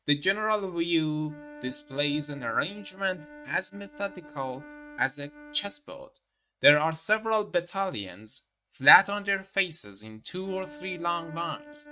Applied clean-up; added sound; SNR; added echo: neural mask model RNNoise.